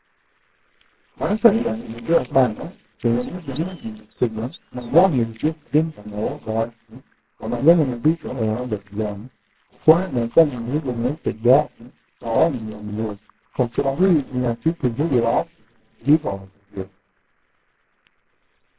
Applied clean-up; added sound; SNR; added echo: neural separator model SepFormer WHAMR!.